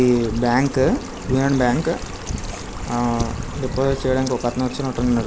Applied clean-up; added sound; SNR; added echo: none; Stream; 20 dB; none.